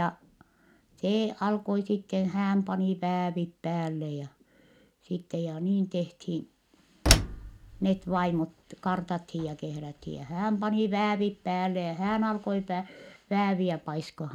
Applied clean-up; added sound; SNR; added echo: none; Slam; -2 dB; none.